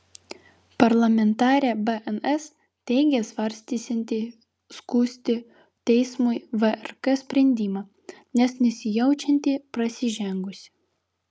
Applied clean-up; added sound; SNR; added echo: none; none; none; none.